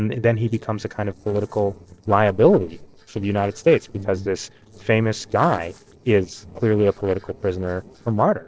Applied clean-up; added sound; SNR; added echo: neural separator model SepFormer DNS4.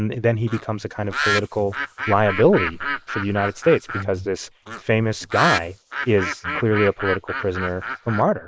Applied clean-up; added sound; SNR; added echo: neural mask model Resemble Enhance denoiser.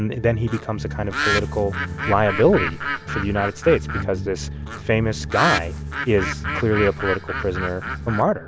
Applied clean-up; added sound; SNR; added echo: none; Bird; 6 dB; none.